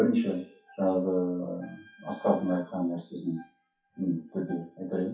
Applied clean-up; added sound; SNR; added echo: classical method WPE with log-MMSE.